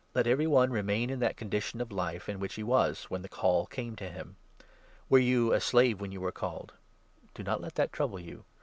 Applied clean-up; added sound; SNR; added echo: none; none; none; none.